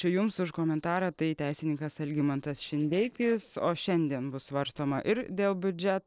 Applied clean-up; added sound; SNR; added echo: neural separator model SepFormer DNS4.